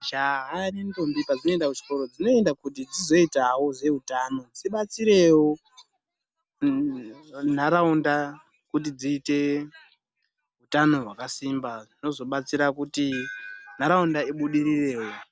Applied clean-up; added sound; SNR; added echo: none; none; none; none.